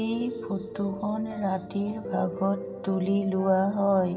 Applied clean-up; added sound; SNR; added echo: none; Piano; 11 dB; reverberation time 2.1 s.